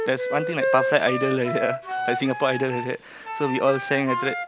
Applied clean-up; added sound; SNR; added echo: none; Wind instrument, woodwind instrument; 4 dB; none.